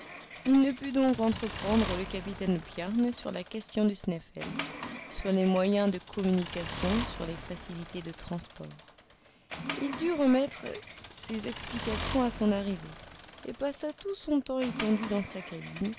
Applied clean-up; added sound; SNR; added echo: none; Accelerating, revving, vroom / Mechanisms; 11 dB; none.